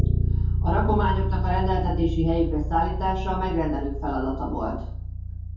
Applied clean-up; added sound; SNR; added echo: none; Bass guitar; -2 dB; reverberation time 0.6 s.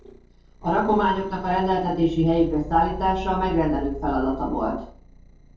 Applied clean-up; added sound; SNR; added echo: neural separator model SepFormer DNS4.